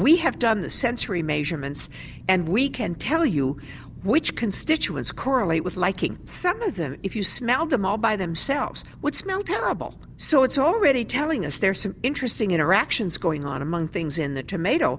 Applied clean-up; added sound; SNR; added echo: none; none; none; none.